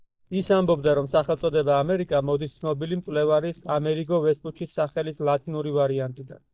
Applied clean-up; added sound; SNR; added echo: neural mask model DeepFilterNet 3.